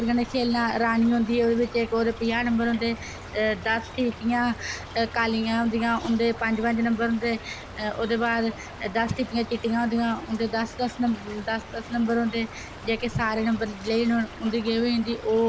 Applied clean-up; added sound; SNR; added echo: none; Stream / Trickle, dribble; 14 dB; none.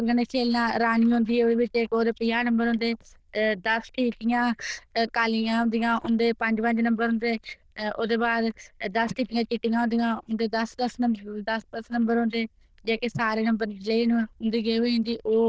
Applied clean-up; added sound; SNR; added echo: neural diffusion model UNIVERSE++.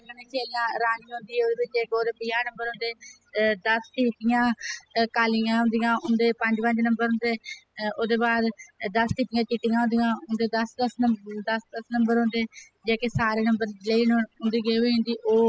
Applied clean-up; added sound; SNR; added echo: classical method spectral subtraction.